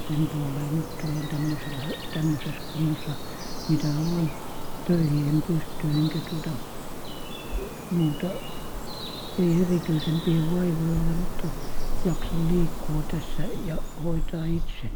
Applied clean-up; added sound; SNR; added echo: none; Bird vocalization, bird call, bird song; 1 dB; none.